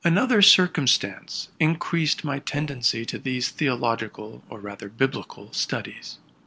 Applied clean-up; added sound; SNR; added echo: neural separator model SepFormer DNS4.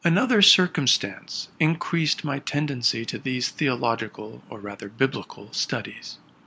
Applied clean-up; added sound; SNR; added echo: none; none; none; none.